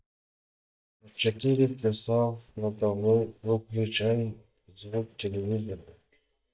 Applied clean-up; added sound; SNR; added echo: neural mask model DeepFilterNet 3.